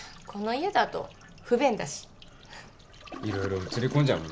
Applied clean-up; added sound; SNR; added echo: none; Toilet flush; 15 dB; none.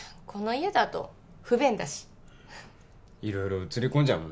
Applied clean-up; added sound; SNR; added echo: none; none; none; none.